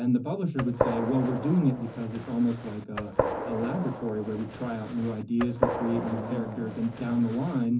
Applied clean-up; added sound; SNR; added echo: none; Gunshot, gunfire; 5 dB; reverberation time 0.3 s.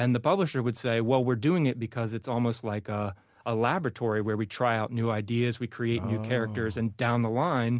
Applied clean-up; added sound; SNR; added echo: none; none; none; none.